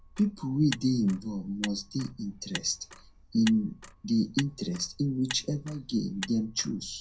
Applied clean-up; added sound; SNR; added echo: none; Motor vehicle (road); 14 dB; reverberation time 0.2 s.